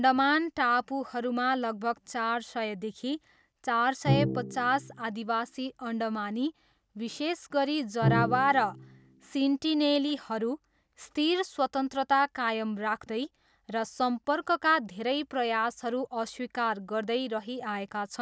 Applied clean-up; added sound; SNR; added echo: none; Bowed string instrument; 5 dB; none.